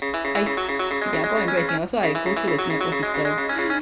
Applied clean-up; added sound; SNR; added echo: none; Guitar; -2 dB; none.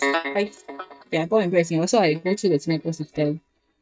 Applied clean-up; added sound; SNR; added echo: neural mask model DeepFilterNet 3.